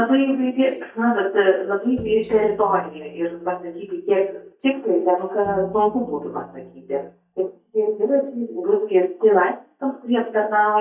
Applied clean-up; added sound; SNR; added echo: neural mask model DeepFilterNet 3.